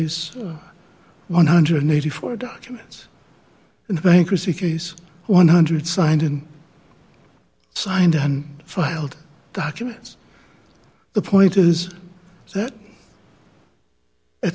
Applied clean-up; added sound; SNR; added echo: none; none; none; none.